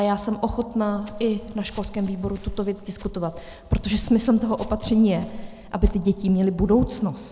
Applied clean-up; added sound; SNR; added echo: none; Walk, footsteps; 17 dB; none.